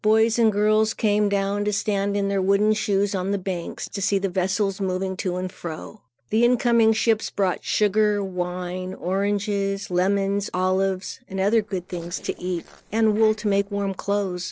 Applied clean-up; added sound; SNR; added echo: neural separator model SepFormer DNS4.